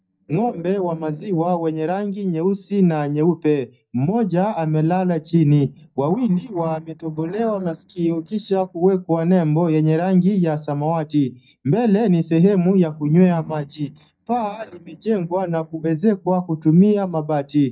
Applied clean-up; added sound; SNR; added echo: neural mask model DeepFilterNet 3.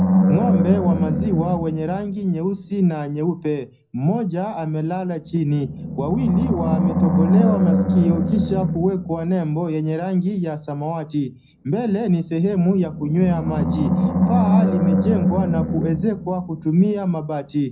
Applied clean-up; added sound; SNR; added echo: none; Animal; 0 dB; reverberation time 0.4 s.